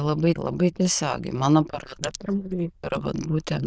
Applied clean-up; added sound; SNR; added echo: neural diffusion model UNIVERSE++.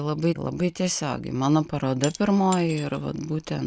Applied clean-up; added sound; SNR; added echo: none; Shatter / Crushing; 19 dB; none.